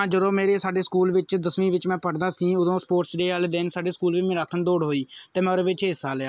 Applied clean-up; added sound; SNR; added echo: none; none; none; none.